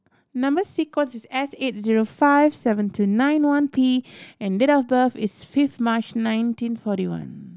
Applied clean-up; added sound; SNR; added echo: none; none; none; none.